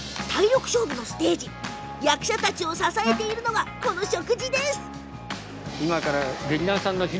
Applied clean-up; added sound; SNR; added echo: none; Wind instrument, woodwind instrument; 4 dB; none.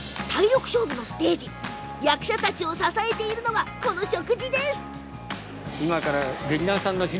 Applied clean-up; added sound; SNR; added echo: none; none; none; none.